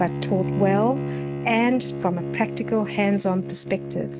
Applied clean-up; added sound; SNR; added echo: neural mask model RNNoise.